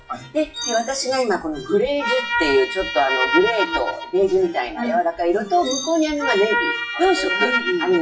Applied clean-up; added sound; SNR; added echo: classical method WPE with log-MMSE.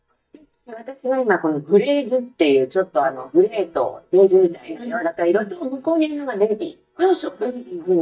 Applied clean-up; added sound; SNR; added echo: neural mask model DeepFilterNet 3.